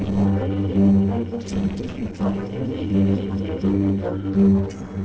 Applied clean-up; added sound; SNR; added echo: neural separator model SepFormer DNS4.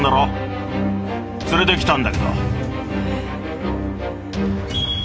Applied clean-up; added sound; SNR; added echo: none; none; none; none.